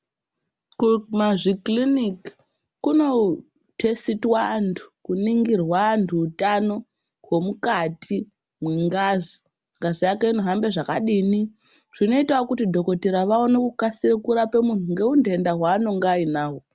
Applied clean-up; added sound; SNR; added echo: none; none; none; none.